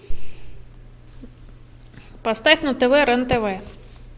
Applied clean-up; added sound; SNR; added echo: none; none; none; none.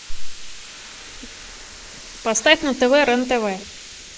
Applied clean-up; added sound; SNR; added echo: neural mask model Resemble Enhance denoiser.